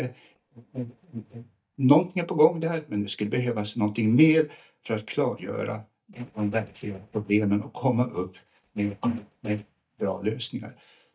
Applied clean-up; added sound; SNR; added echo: neural mask model DeepFilterNet 3.